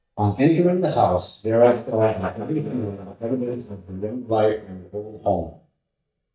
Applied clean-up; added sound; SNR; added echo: neural mask model DeepFilterNet 3.